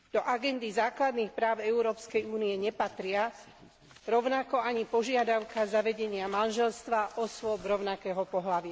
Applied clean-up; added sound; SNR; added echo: none; none; none; none.